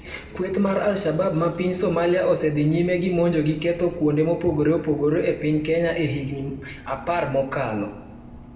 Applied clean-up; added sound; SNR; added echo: none; Bus; 19 dB; reverberation time 0.9 s.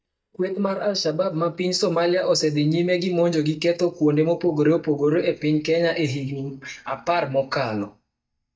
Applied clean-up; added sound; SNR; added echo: neural mask model DeepFilterNet 3.